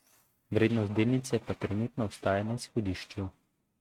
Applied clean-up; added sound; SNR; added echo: neural mask model RNNoise.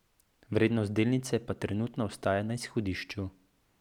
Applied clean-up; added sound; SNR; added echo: none; none; none; none.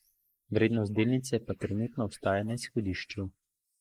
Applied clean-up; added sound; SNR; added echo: neural mask model Resemble Enhance denoiser.